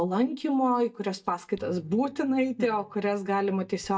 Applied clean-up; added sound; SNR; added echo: neural mask model DeepFilterNet 3.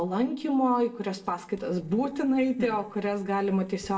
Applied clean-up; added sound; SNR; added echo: neural separator model SepFormer DNS4.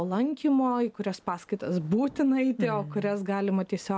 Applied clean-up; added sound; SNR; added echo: none; none; none; none.